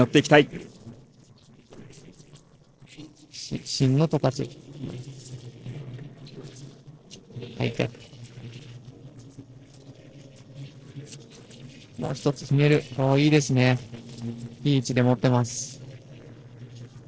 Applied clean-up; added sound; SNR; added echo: neural separator model SepFormer DNS4.